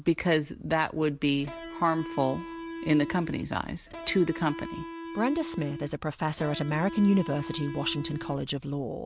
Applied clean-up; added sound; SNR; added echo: none; Electric guitar; 10 dB; none.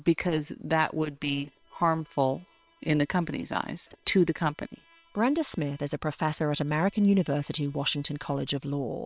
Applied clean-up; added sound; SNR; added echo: neural separator model SepFormer WHAM!.